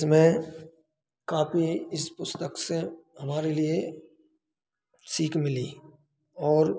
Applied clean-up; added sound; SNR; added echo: none; none; none; none.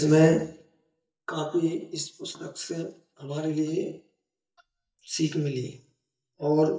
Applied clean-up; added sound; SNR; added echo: neural mask model DeepFilterNet 3.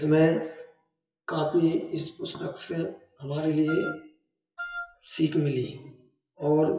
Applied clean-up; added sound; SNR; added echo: classical method WPE with log-MMSE.